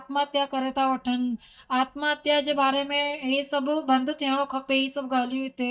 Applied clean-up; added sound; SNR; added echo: neural mask model DeepFilterNet 3.